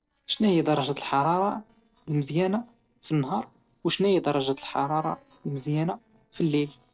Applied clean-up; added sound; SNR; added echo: neural separator model SepFormer DNS4.